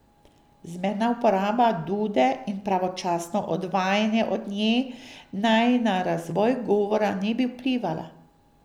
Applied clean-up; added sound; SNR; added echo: none; none; none; none.